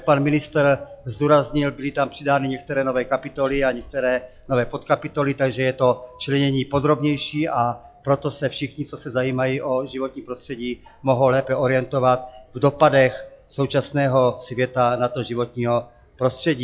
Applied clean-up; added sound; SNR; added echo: classical method log-MMSE.